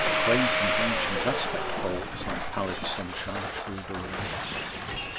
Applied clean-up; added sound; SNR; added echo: none; Shatter + Domestic sounds, home sounds; -5 dB; none.